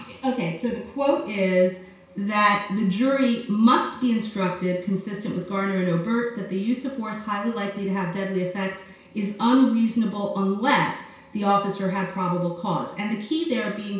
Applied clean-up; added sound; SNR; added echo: none; none; none; reverberation time 0.6 s.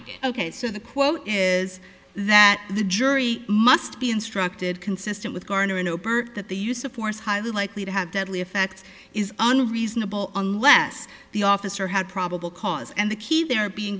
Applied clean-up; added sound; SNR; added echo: none; none; none; none.